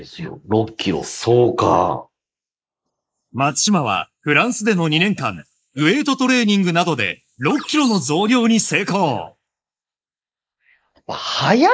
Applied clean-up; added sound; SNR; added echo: neural mask model Resemble Enhance denoiser.